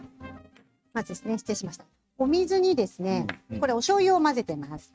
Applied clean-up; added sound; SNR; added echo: neural mask model RNNoise.